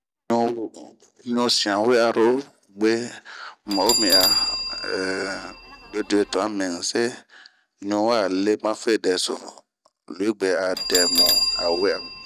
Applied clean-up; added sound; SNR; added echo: none; Bell; 4 dB; none.